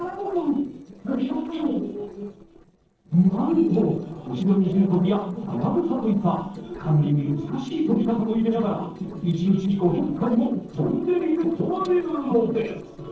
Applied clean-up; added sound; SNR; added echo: neural separator model SepFormer DNS4.